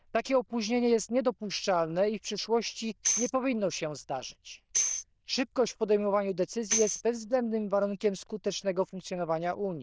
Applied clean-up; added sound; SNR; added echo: neural diffusion model UNIVERSE++.